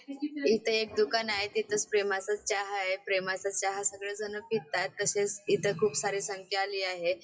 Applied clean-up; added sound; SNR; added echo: classical method WPE with log-MMSE.